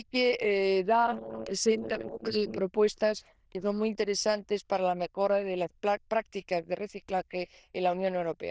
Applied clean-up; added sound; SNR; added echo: neural diffusion model UNIVERSE++.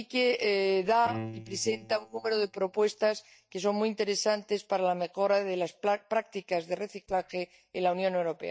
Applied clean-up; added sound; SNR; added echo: neural mask model DeepFilterNet 3.